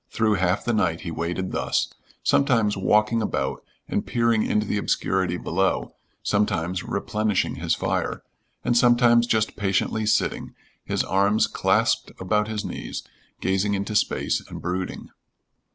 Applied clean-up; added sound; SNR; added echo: none; none; none; none.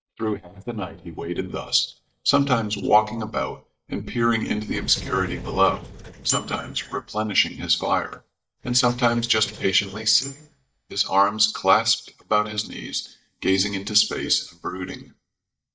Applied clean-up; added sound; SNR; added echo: neural mask model DeepFilterNet 3.